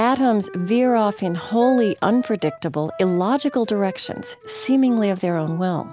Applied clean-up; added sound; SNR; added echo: none; Wind instrument, woodwind instrument; 17 dB; none.